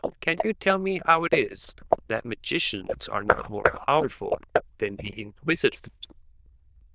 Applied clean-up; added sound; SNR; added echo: neural diffusion model UNIVERSE++.